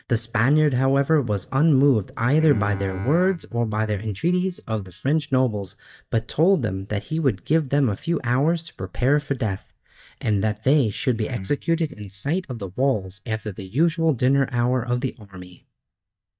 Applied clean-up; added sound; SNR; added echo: neural mask model DeepFilterNet 3.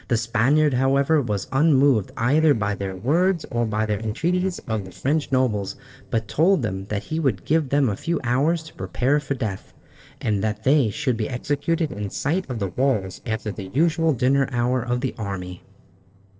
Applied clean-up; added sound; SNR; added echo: neural separator model SepFormer DNS4.